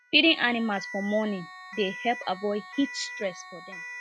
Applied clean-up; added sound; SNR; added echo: classical method log-MMSE.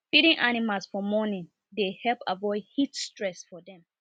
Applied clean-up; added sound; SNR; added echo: none; none; none; none.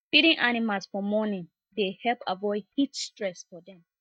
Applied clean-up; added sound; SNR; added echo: neural mask model DeepFilterNet 3.